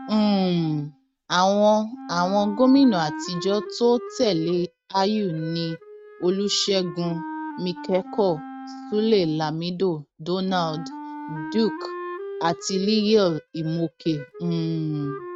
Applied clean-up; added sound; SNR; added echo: neural mask model RNNoise.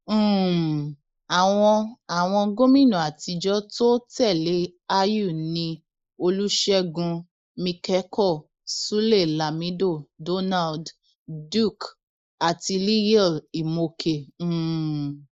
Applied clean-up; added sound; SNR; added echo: neural mask model Resemble Enhance denoiser.